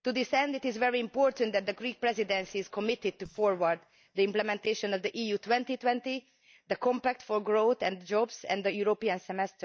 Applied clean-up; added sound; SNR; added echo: neural mask model DeepFilterNet 3.